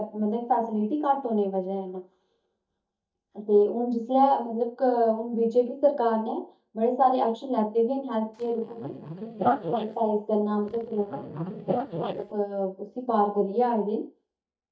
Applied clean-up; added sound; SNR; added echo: neural mask model DeepFilterNet 3.